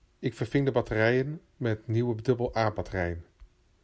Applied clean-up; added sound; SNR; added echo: none; none; none; none.